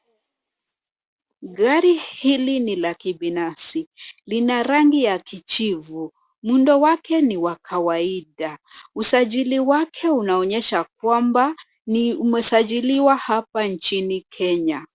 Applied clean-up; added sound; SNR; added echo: none; none; none; none.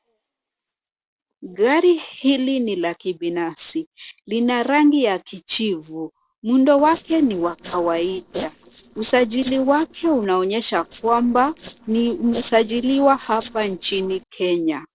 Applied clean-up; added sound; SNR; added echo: neural separator model SepFormer DNS4.